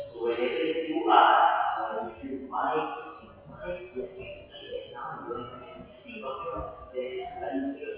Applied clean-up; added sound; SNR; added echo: classical method WPE with log-MMSE.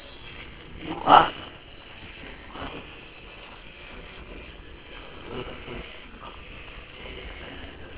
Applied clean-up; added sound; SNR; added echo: neural separator model SepFormer WHAMR!.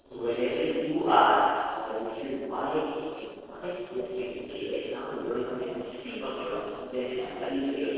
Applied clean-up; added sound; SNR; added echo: neural separator model SepFormer DNS4.